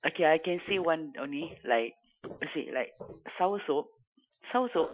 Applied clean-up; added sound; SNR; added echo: classical method Wiener filter.